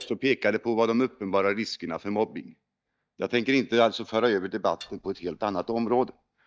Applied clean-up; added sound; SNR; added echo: neural mask model DeepFilterNet 3.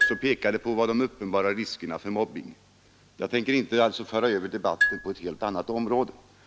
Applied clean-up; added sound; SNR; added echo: none; Marimba, xylophone; 4 dB; none.